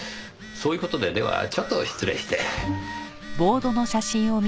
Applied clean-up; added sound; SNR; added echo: none; Telephone + Alarm; 15 dB; none.